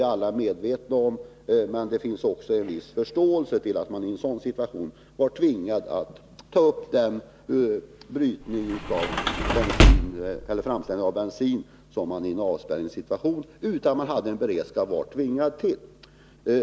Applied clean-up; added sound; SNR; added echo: none; Sliding door / Slam; -4 dB; none.